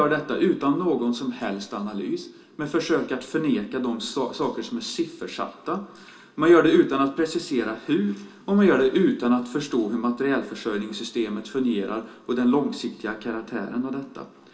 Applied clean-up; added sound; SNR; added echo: none; none; none; reverberation time 0.2 s.